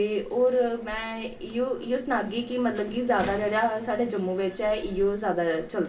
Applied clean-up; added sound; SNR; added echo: none; Slam; 18 dB; reverberation time 0.2 s.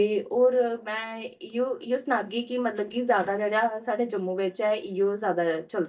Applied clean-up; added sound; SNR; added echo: neural mask model DeepFilterNet 3.